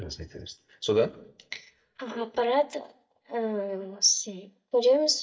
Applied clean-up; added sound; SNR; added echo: neural mask model DeepFilterNet 3.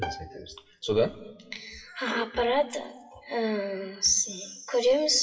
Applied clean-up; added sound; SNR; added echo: classical method WPE with log-MMSE.